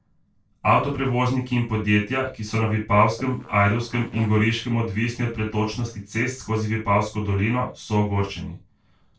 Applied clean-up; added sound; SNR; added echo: neural separator model SepFormer DNS4.